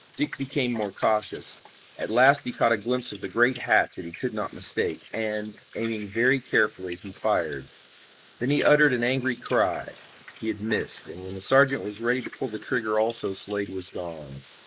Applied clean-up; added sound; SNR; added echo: neural mask model Resemble Enhance denoiser.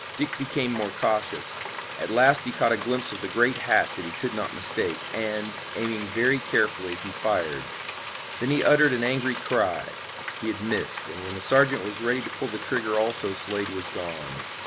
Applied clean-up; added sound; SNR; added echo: none; Frying (food); 9 dB; none.